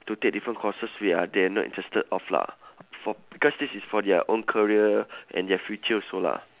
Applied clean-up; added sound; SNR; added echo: none; none; none; none.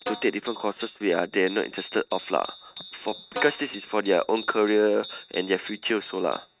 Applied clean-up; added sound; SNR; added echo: neural mask model RNNoise.